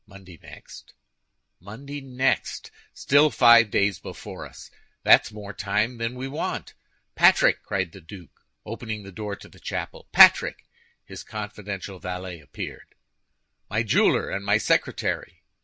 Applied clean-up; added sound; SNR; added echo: none; none; none; none.